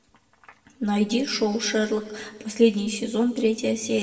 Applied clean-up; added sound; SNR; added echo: none; none; none; reverberation time 1.3 s.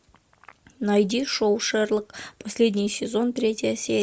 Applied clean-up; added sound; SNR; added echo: none; none; none; none.